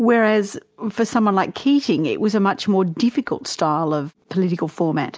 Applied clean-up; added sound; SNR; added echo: none; none; none; none.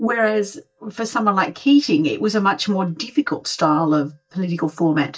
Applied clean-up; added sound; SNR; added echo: neural mask model DeepFilterNet 3.